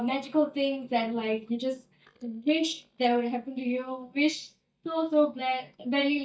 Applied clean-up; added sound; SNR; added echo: neural mask model DeepFilterNet 3.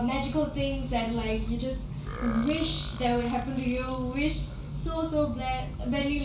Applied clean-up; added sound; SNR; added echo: none; Burping, eructation; 19 dB; reverberation time 0.2 s.